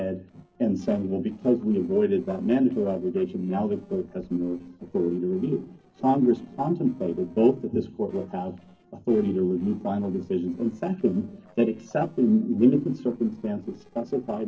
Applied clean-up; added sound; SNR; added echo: neural separator model SepFormer DNS4.